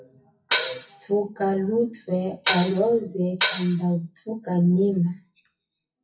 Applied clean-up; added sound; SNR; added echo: classical method WPE with log-MMSE.